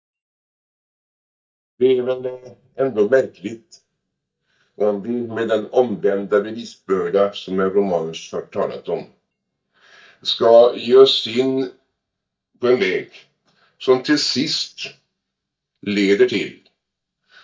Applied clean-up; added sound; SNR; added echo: neural mask model DeepFilterNet 3.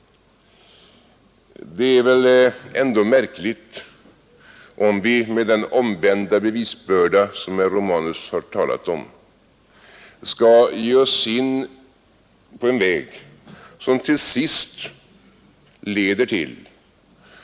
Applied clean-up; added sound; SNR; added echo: none; none; none; none.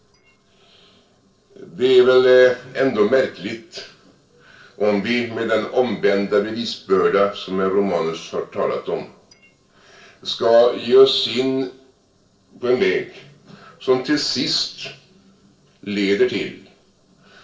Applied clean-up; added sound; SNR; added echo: neural separator model SepFormer DNS4.